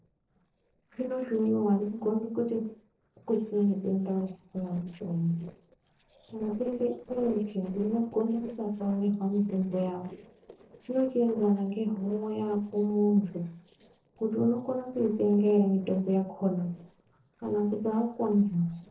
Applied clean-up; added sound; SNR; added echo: neural separator model SepFormer DNS4.